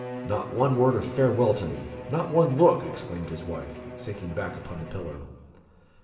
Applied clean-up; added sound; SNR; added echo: none; Bowed string instrument; 13 dB; reverberation time 2.9 s.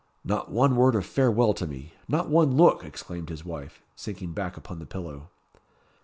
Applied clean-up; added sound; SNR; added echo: none; none; none; none.